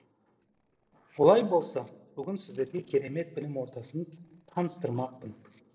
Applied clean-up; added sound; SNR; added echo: neural separator model SepFormer DNS4.